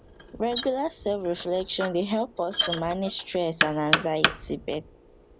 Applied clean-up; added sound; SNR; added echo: none; Knock; 3 dB; none.